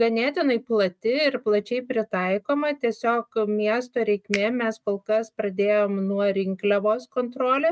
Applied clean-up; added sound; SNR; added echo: neural mask model RNNoise.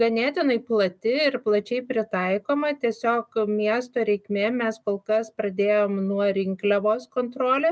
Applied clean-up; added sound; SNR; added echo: none; none; none; none.